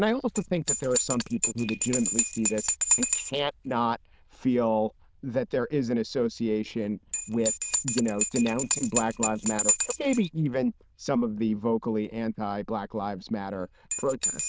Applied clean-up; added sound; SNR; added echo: neural diffusion model UNIVERSE++.